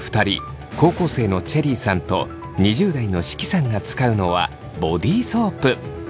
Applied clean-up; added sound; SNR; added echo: none; none; none; none.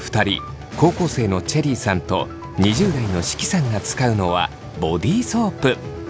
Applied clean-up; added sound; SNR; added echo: none; Cricket / Waves, surf; 17 dB; none.